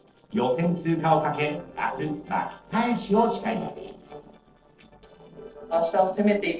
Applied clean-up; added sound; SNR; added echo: neural separator model SepFormer DNS4.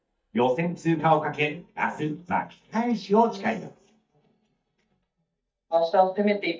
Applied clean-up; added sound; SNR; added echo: neural mask model DeepFilterNet 3.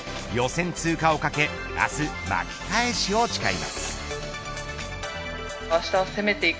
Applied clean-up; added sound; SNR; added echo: none; none; none; none.